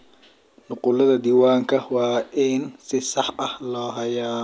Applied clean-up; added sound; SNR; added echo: none; none; none; none.